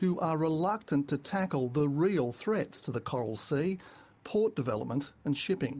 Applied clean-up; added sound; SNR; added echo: none; none; none; none.